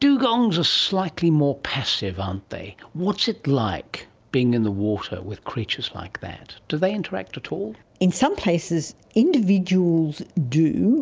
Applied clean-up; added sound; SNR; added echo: none; none; none; none.